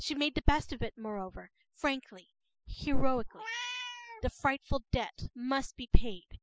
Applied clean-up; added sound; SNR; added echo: classical method spectral subtraction.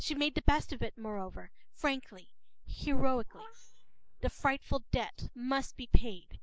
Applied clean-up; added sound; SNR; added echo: neural mask model Resemble Enhance denoiser.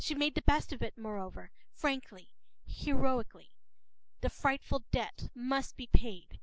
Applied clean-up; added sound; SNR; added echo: none; none; none; none.